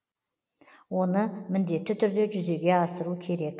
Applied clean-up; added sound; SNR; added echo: none; none; none; none.